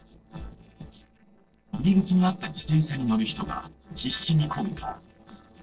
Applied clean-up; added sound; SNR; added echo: neural separator model SepFormer DNS4.